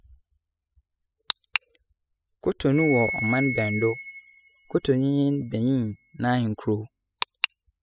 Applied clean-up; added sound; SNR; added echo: classical method spectral subtraction.